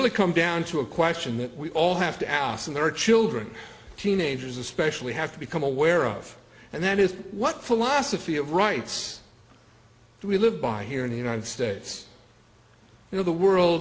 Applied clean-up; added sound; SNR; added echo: none; none; none; none.